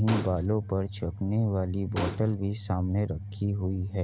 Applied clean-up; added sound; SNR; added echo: none; Gunshot, gunfire; 11 dB; none.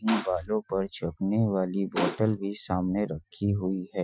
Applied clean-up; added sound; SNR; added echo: classical method Wiener filter.